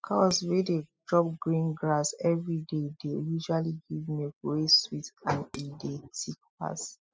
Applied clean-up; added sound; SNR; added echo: classical method spectral subtraction.